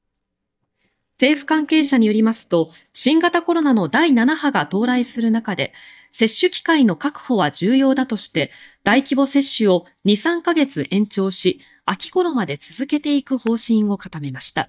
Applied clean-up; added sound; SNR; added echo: neural mask model DeepFilterNet 3.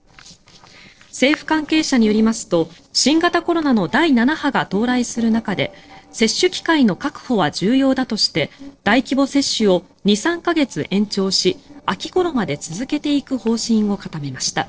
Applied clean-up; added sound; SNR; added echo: neural separator model SepFormer DNS4.